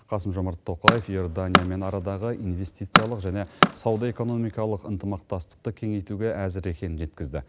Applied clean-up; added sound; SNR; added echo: none; Tools; -3 dB; none.